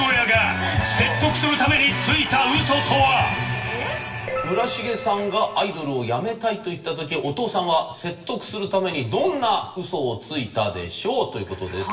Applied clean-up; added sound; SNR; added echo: none; none; none; reverberation time 0.8 s.